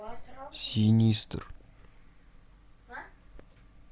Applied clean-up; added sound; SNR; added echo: none; none; none; none.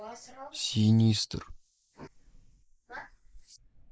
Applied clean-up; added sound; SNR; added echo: neural mask model Resemble Enhance denoiser.